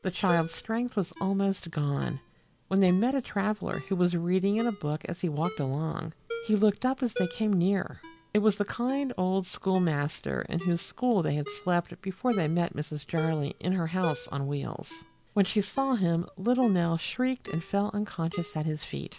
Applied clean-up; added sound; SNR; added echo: none; Ringtone; 16 dB; none.